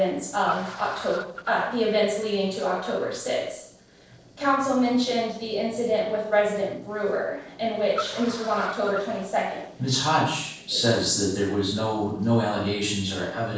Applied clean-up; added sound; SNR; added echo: neural separator model SepFormer DNS4.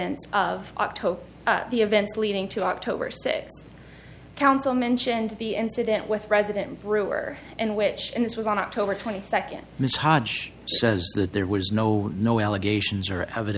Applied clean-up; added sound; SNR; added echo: none; none; none; none.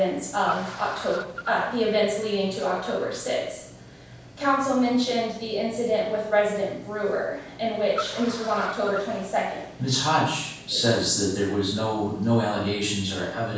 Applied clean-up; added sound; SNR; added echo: none; Car; 17 dB; reverberation time 0.7 s.